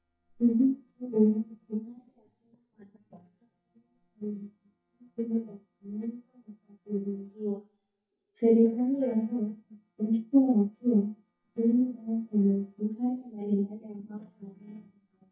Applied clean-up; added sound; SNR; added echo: neural mask model DeepFilterNet 3.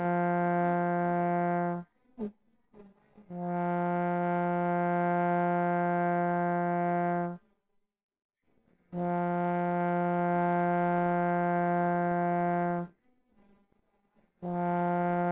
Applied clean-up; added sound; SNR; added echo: neural separator model SepFormer WHAMR!.